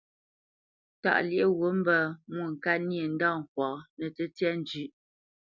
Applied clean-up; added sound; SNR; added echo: none; none; none; none.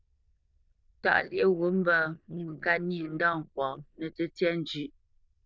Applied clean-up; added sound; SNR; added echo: neural diffusion model UNIVERSE++.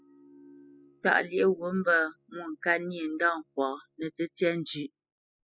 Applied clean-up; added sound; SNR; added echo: classical method spectral subtraction.